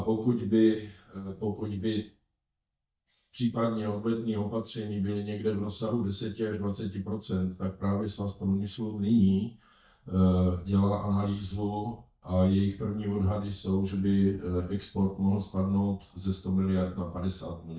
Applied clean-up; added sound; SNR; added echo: neural mask model DeepFilterNet 3.